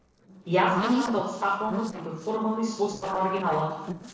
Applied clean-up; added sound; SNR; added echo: neural separator model SepFormer DNS4.